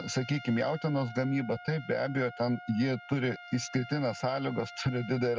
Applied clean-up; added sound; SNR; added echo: none; Trumpet; 16 dB; none.